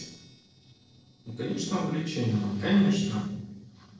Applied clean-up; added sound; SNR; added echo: neural separator model SepFormer DNS4.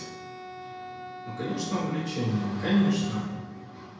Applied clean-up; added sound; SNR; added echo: none; Wind instrument, woodwind instrument; 13 dB; reverberation time 1.0 s.